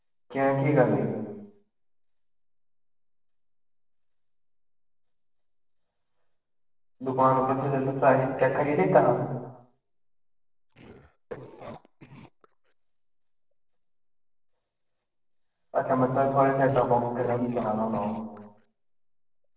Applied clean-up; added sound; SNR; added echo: neural separator model SepFormer DNS4.